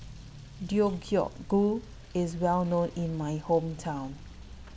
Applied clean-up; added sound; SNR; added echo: none; Motor vehicle (road) / Rain; 17 dB; none.